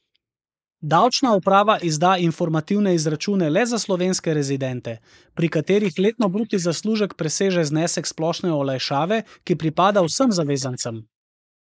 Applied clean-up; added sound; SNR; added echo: neural mask model Resemble Enhance denoiser.